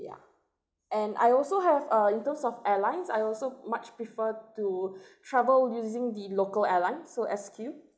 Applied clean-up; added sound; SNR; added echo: none; none; none; none.